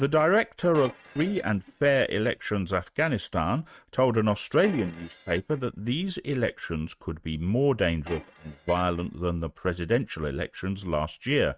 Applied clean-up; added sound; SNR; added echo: neural mask model RNNoise.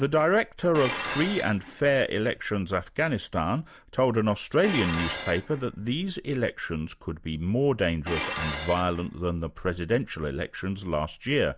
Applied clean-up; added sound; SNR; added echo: none; Dishes, pots, and pans; 12 dB; none.